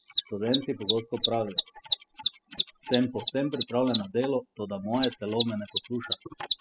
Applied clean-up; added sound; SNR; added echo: classical method spectral subtraction.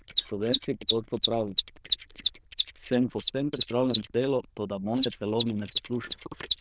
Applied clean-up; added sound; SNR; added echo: neural diffusion model UNIVERSE++.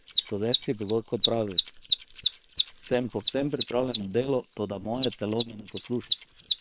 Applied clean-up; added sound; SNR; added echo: neural separator model SepFormer WHAM!.